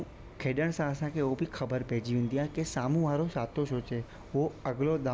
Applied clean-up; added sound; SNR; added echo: none; none; none; none.